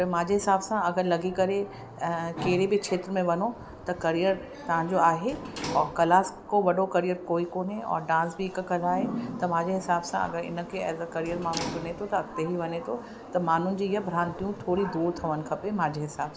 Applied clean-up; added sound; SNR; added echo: none; Sliding door; 19 dB; none.